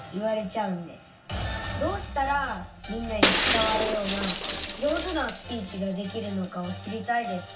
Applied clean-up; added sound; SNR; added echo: none; Shatter; 0 dB; reverberation time 0.2 s.